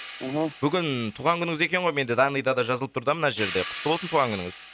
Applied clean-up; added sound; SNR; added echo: none; Hi-hat; 15 dB; none.